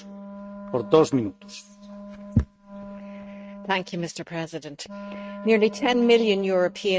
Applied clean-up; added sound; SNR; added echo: neural mask model RNNoise.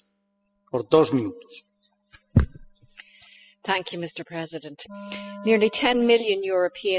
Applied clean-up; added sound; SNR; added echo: classical method spectral subtraction.